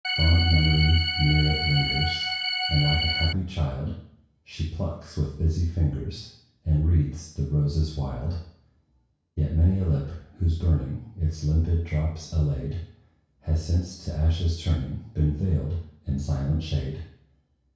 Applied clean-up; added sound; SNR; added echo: none; Organ; 2 dB; reverberation time 0.6 s.